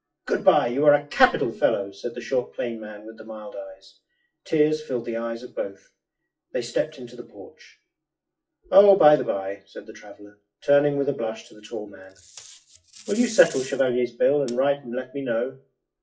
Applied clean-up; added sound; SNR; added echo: classical method WPE with log-MMSE.